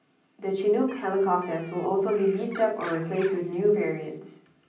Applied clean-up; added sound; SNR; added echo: none; Bird; 19 dB; reverberation time 0.6 s.